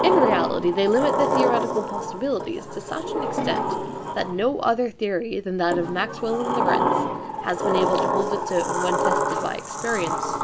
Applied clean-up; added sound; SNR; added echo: none; Sliding door; 0 dB; none.